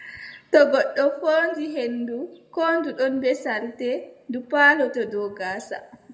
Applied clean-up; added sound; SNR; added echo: none; none; none; reverberation time 1.1 s.